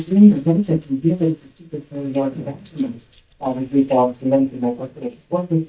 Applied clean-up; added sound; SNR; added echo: neural mask model DeepFilterNet 3.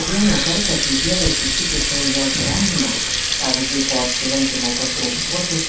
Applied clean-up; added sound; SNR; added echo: none; Water tap, faucet; -3 dB; reverberation time 0.7 s.